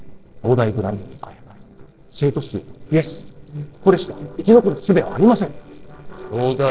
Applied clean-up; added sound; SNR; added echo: neural separator model SepFormer DNS4.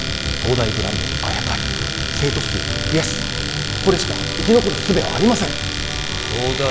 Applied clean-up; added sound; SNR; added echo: none; Domestic sounds, home sounds; 5 dB; none.